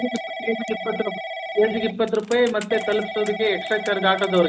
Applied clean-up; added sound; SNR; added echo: none; Telephone / Typing; 9 dB; none.